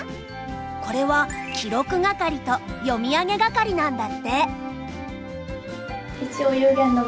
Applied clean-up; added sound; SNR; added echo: none; none; none; none.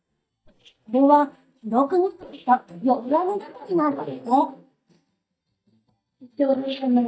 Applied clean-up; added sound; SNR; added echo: neural mask model DeepFilterNet 3.